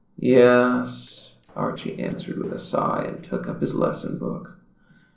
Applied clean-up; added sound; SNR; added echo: neural separator model SepFormer DNS4.